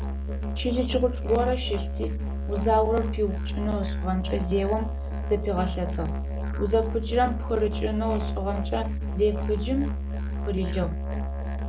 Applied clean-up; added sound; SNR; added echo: none; Musical instrument; 1 dB; none.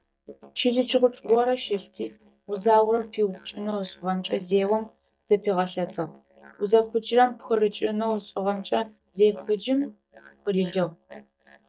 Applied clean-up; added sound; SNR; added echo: neural mask model DeepFilterNet 3.